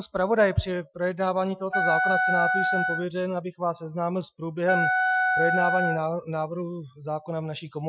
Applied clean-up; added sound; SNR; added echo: classical method Wiener filter.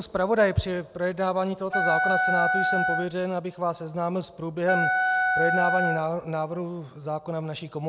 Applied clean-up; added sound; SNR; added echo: none; Wind instrument, woodwind instrument; -3 dB; none.